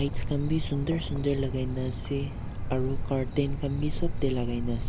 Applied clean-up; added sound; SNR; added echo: none; Cricket; 0 dB; none.